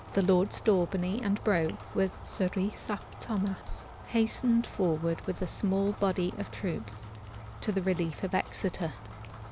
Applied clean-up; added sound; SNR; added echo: none; Rain; 13 dB; none.